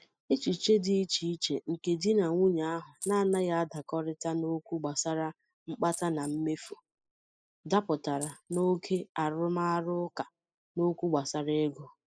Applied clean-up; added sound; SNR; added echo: classical method spectral subtraction.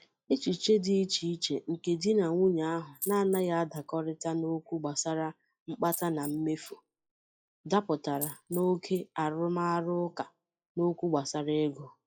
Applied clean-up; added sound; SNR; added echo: classical method log-MMSE.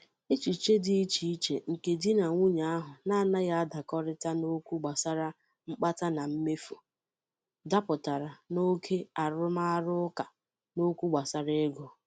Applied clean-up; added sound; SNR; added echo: none; none; none; none.